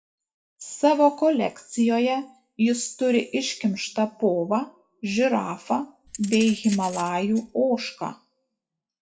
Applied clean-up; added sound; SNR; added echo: classical method WPE with log-MMSE.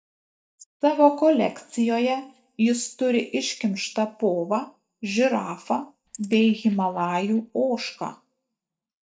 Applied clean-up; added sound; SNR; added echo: neural mask model DeepFilterNet 3.